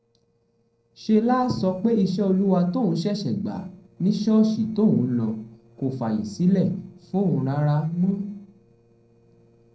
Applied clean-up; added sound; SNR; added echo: neural separator model SepFormer DNS4.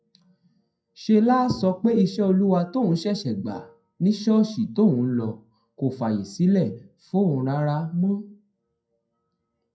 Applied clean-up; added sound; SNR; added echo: classical method WPE with log-MMSE.